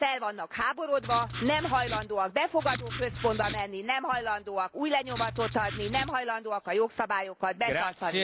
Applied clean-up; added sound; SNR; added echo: none; Writing; 9 dB; none.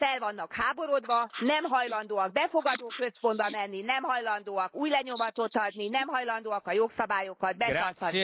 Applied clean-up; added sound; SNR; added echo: neural mask model Resemble Enhance denoiser.